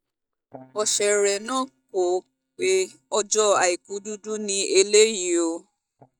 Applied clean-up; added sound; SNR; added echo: neural mask model DeepFilterNet 3.